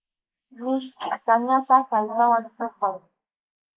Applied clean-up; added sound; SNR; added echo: neural mask model Resemble Enhance denoiser.